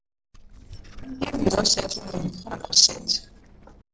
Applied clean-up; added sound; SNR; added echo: neural separator model SepFormer DNS4.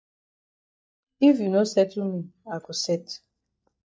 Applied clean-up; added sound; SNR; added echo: neural mask model DeepFilterNet 3.